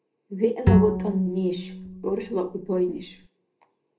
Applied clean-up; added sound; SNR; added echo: none; Bowed string instrument; -2 dB; reverberation time 0.3 s.